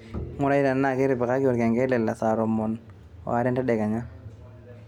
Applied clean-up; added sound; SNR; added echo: none; Bowed string instrument; 15 dB; none.